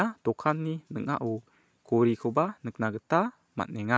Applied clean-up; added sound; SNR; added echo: none; none; none; none.